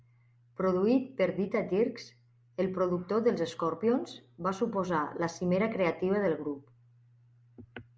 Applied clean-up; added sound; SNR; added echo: none; none; none; none.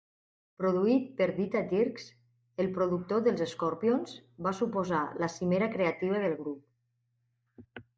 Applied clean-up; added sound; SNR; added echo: neural mask model DeepFilterNet 3.